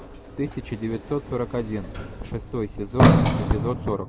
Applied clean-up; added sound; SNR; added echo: none; Sliding door; -4 dB; none.